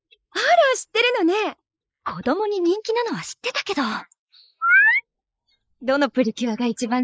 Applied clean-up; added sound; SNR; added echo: neural mask model Resemble Enhance denoiser.